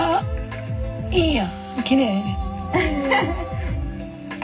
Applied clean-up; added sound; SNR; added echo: none; none; none; reverberation time 0.4 s.